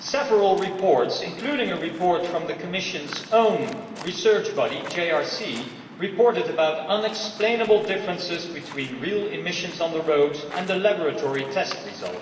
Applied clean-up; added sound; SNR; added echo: none; Waves, surf; 18 dB; reverberation time 1.4 s.